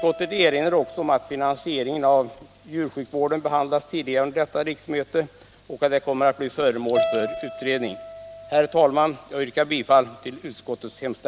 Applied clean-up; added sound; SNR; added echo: none; Keyboard (musical); 13 dB; none.